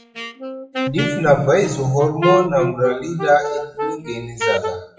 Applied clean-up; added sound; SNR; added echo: classical method WPE with log-MMSE.